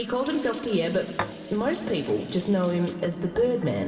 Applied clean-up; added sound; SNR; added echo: none; Fill (with liquid) / Sink (filling or washing); 14 dB; reverberation time 2.8 s.